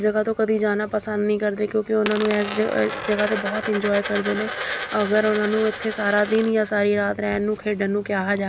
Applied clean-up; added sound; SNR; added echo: none; Coin (dropping); 10 dB; none.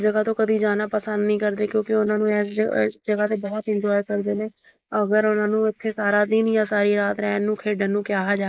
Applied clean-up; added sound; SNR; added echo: neural mask model Resemble Enhance denoiser.